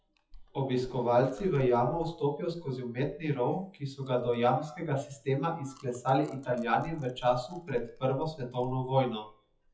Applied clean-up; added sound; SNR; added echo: classical method WPE with log-MMSE.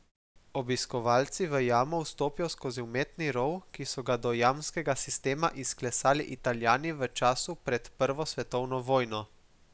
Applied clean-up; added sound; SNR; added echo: none; none; none; none.